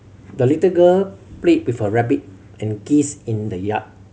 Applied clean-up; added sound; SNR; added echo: none; none; none; none.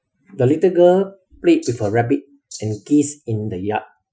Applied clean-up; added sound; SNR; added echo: classical method Wiener filter.